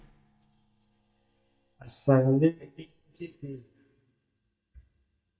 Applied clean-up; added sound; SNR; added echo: neural mask model DeepFilterNet 3.